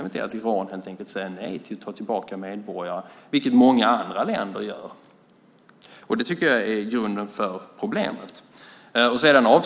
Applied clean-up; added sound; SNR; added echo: none; none; none; none.